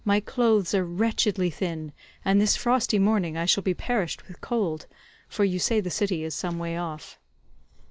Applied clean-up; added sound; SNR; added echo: none; none; none; none.